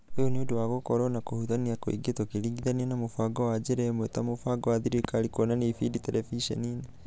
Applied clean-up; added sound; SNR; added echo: none; none; none; none.